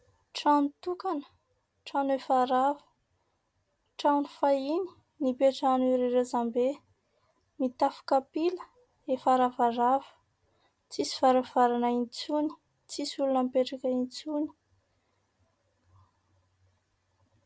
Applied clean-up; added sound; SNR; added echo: none; none; none; none.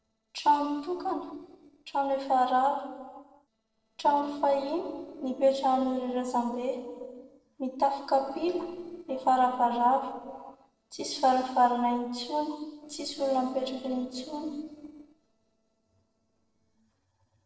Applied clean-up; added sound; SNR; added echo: neural separator model SepFormer DNS4.